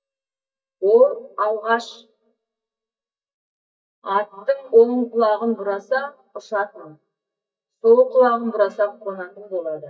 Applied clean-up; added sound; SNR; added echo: neural mask model DeepFilterNet 3.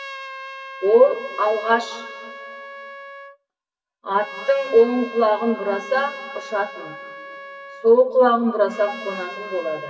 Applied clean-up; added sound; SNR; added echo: none; Trumpet; 15 dB; reverberation time 2.6 s.